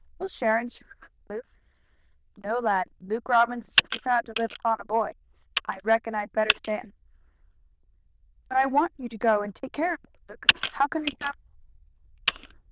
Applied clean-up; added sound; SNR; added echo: neural diffusion model UNIVERSE++.